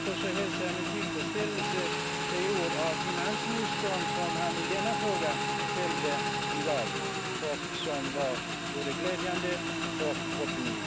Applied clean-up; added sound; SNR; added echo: none; Motorcycle / Engine; -3 dB; none.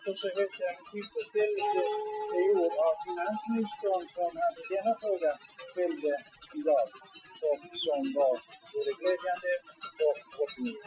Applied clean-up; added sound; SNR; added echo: classical method Wiener filter.